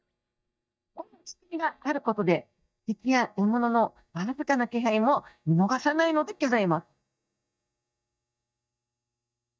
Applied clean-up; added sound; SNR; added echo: neural mask model DeepFilterNet 3.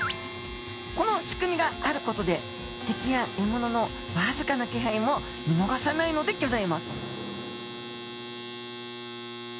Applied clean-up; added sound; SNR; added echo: none; Domestic sounds, home sounds; 7 dB; none.